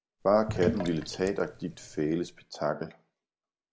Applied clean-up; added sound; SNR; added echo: none; Sink (filling or washing); 7 dB; none.